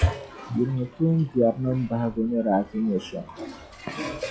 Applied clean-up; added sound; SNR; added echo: classical method log-MMSE.